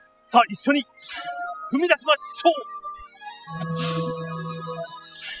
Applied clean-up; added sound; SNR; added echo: classical method spectral subtraction.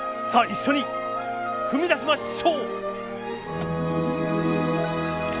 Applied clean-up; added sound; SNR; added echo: none; none; none; none.